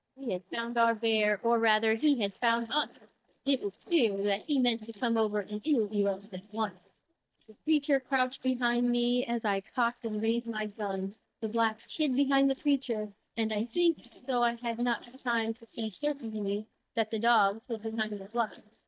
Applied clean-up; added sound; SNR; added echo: neural mask model DeepFilterNet 3.